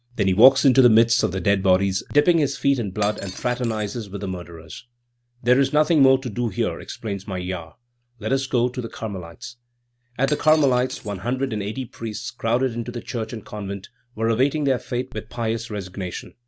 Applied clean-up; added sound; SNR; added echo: none; Shatter; 19 dB; none.